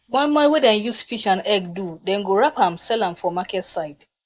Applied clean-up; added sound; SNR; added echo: neural mask model Resemble Enhance denoiser.